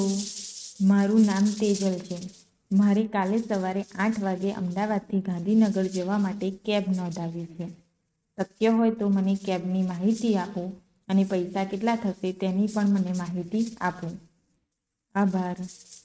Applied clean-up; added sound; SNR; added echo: neural mask model RNNoise.